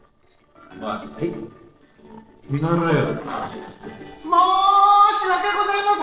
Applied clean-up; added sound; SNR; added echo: neural separator model SepFormer DNS4.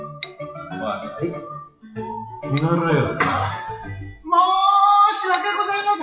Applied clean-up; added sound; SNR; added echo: classical method WPE with log-MMSE.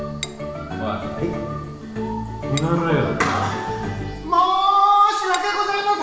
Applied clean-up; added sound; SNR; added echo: none; Cutlery, silverware / Dishes, pots, and pans; 16 dB; reverberation time 1.2 s.